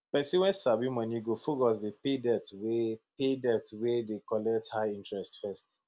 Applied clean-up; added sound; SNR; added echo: none; none; none; none.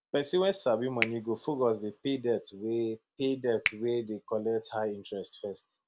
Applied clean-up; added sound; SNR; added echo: none; Finger snapping; 10 dB; none.